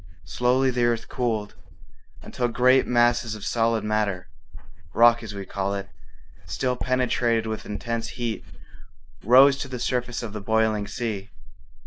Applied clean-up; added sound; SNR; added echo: neural mask model Resemble Enhance denoiser.